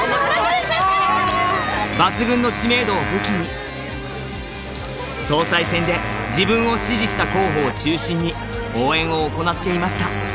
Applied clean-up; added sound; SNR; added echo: none; Wind instrument, woodwind instrument; 9 dB; none.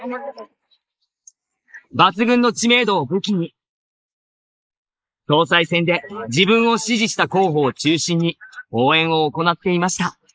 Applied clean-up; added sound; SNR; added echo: neural mask model Resemble Enhance denoiser.